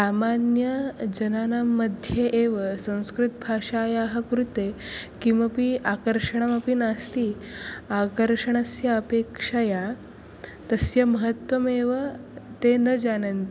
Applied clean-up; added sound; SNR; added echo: none; none; none; none.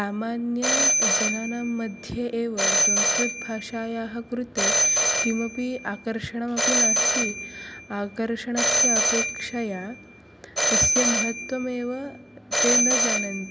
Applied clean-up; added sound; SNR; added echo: none; Telephone; -4 dB; none.